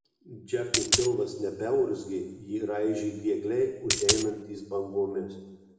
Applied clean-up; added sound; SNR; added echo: none; Coin (dropping); -3 dB; reverberation time 1.0 s.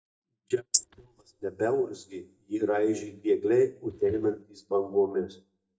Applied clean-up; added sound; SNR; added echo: neural mask model DeepFilterNet 3.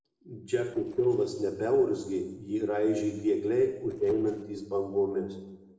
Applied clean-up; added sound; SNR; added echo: neural separator model SepFormer DNS4.